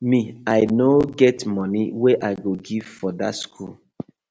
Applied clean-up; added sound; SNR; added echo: none; none; none; none.